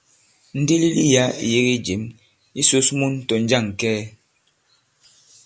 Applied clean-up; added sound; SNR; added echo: none; none; none; none.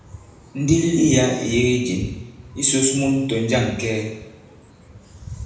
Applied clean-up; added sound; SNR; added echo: none; Dog; 15 dB; reverberation time 0.9 s.